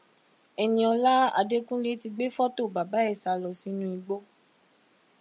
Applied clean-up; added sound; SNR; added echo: none; none; none; none.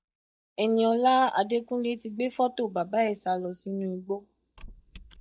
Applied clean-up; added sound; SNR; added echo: neural mask model DeepFilterNet 3.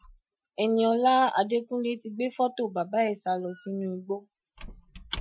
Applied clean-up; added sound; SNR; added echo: classical method Wiener filter.